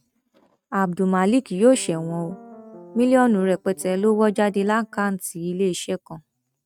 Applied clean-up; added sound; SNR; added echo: neural mask model RNNoise.